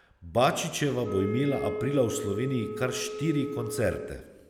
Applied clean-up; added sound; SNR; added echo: none; Wind instrument, woodwind instrument; 7 dB; none.